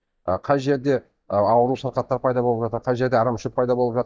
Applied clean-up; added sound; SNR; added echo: neural mask model DeepFilterNet 3.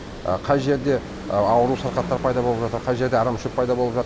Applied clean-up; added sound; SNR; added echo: none; Water + Car passing by / Engine / Truck; 12 dB; none.